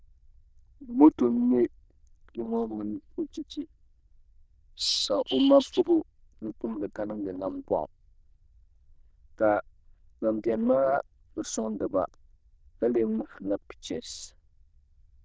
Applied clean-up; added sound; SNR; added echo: neural diffusion model UNIVERSE++.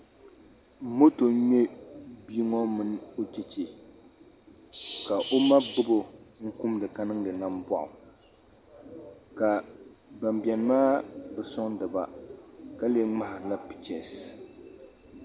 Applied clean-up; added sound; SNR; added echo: none; none; none; none.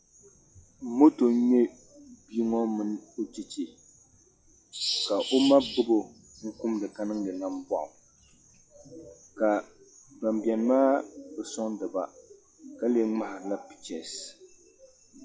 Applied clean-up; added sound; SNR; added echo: classical method log-MMSE.